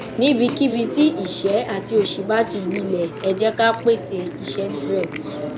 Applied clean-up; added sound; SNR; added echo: none; Chewing, mastication; 8 dB; none.